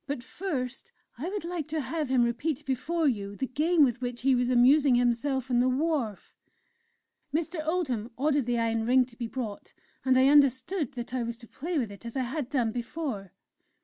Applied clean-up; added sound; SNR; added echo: none; none; none; none.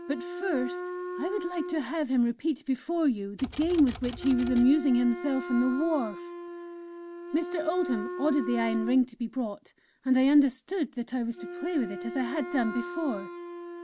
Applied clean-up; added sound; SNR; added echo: none; Wind instrument, woodwind instrument + Typewriter; 10 dB; none.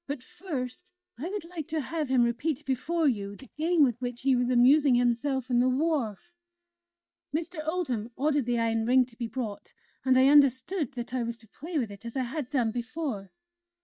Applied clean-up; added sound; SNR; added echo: neural mask model DeepFilterNet 3.